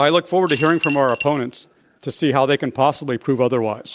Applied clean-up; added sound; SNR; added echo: none; Coin (dropping) / Glass; 8 dB; none.